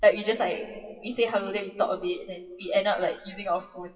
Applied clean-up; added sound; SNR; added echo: classical method WPE with log-MMSE.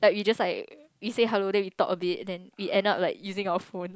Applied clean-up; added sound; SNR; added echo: none; none; none; none.